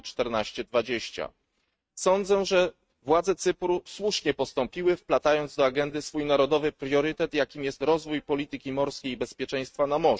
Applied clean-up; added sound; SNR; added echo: neural mask model RNNoise.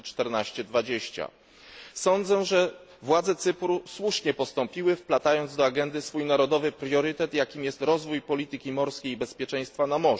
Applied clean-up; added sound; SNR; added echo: none; none; none; none.